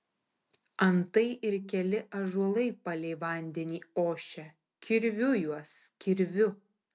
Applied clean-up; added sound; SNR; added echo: none; none; none; none.